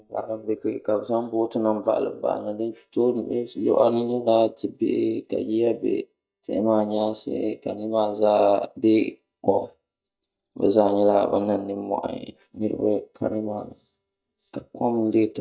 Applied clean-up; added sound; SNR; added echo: neural mask model DeepFilterNet 3.